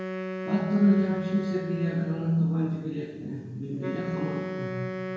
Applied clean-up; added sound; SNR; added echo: none; Wind instrument, woodwind instrument; 7 dB; reverberation time 1.0 s.